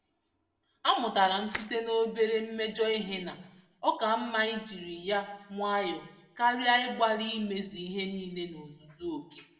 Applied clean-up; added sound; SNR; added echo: none; Crushing; 14 dB; reverberation time 0.7 s.